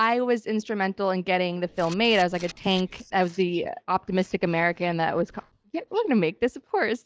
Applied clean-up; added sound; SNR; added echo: neural mask model DeepFilterNet 3.